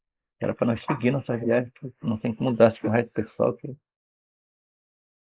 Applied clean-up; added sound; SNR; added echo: neural mask model Resemble Enhance denoiser.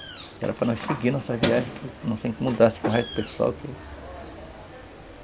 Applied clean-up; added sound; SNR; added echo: none; Keys jangling; 10 dB; none.